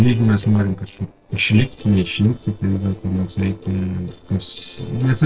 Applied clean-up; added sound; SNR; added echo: neural separator model SepFormer DNS4.